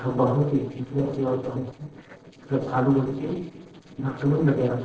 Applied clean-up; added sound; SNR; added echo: neural separator model SepFormer DNS4.